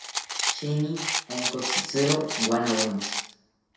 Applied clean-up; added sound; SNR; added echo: none; Rattle; 2 dB; reverberation time 0.7 s.